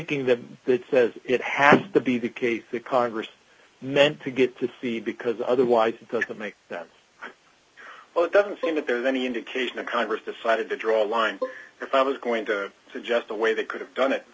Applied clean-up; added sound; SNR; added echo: none; Bowed string instrument; 11 dB; none.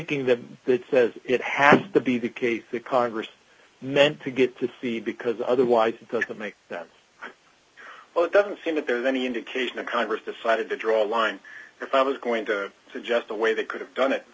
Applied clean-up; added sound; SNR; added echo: none; none; none; none.